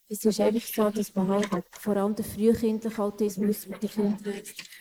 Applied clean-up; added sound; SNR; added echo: neural mask model Resemble Enhance denoiser.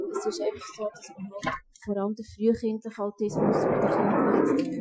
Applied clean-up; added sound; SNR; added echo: classical method Wiener filter.